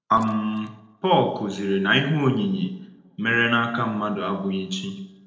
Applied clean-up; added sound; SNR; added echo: neural separator model SepFormer DNS4.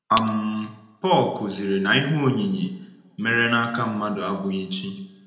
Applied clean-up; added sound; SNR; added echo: none; Glass; 9 dB; reverberation time 0.7 s.